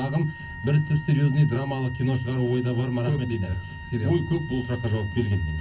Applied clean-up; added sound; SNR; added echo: none; Wind instrument, woodwind instrument; 17 dB; reverberation time 0.3 s.